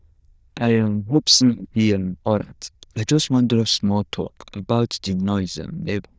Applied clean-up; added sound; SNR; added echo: neural diffusion model UNIVERSE++.